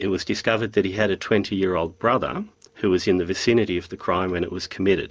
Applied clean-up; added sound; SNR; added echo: none; none; none; none.